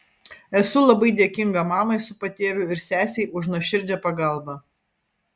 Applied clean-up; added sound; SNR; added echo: none; none; none; none.